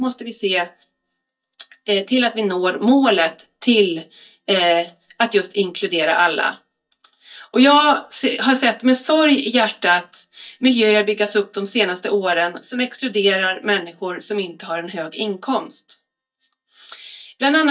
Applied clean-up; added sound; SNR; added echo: neural mask model DeepFilterNet 3.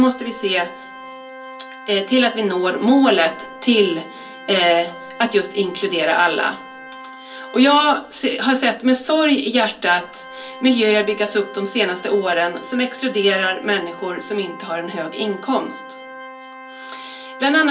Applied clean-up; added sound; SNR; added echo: none; Organ; 17 dB; reverberation time 0.3 s.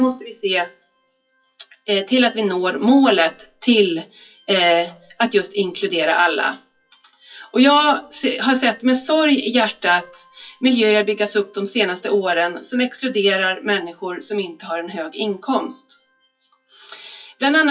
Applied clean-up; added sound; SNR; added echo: classical method WPE with log-MMSE.